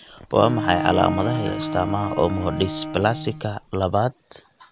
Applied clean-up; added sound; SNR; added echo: none; Bowed string instrument; 6 dB; none.